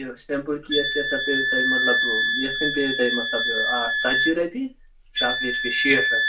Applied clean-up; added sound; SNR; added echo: none; Wind instrument, woodwind instrument; -3 dB; reverberation time 0.2 s.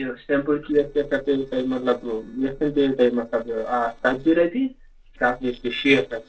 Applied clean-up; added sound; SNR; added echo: neural separator model SepFormer DNS4.